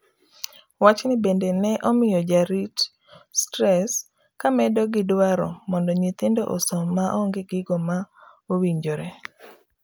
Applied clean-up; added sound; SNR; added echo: none; none; none; none.